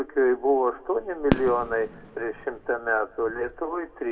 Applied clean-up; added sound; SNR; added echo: none; Fireworks; 7 dB; reverberation time 1.0 s.